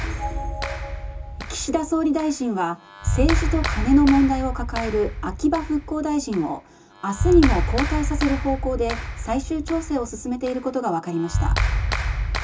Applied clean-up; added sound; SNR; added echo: none; Clapping; 2 dB; reverberation time 0.2 s.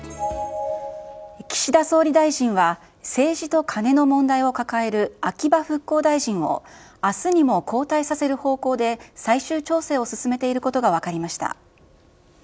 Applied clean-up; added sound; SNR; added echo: none; none; none; none.